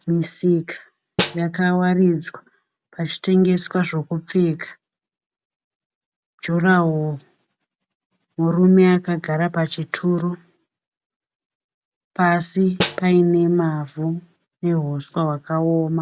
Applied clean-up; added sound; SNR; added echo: none; Snare drum; 7 dB; none.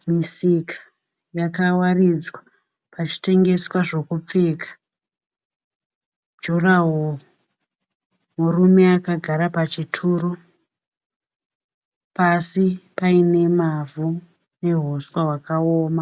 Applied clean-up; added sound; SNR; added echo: none; none; none; none.